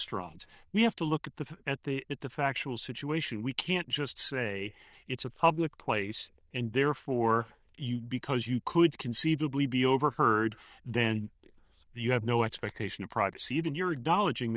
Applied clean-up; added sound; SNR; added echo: neural diffusion model UNIVERSE++.